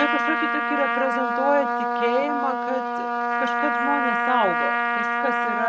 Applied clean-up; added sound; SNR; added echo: neural mask model RNNoise.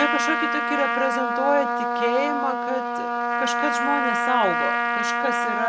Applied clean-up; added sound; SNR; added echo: none; Trumpet; -3 dB; none.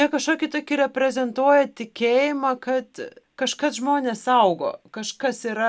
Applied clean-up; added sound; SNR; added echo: none; none; none; none.